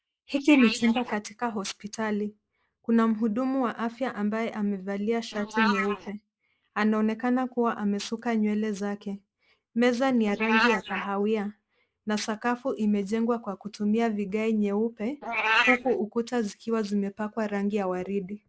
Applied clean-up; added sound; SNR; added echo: neural mask model Resemble Enhance denoiser.